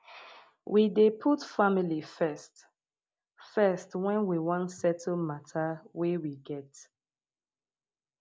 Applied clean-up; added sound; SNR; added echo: none; none; none; none.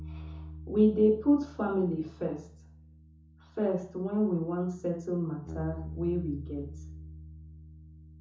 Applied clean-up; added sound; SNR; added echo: none; Bass guitar; 13 dB; reverberation time 0.6 s.